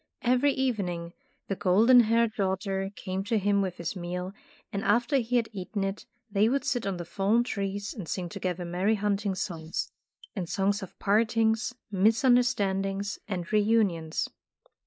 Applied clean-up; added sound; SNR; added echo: neural mask model Resemble Enhance denoiser.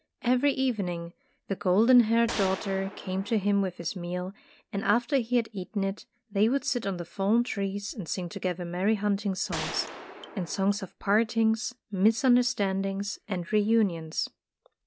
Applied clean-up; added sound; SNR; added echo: none; Gunshot, gunfire; 11 dB; none.